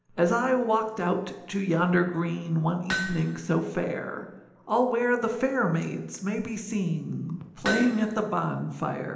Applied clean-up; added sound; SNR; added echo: none; Hammer; 9 dB; reverberation time 0.9 s.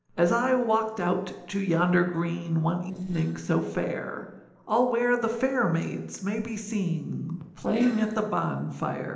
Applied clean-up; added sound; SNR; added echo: neural separator model SepFormer DNS4.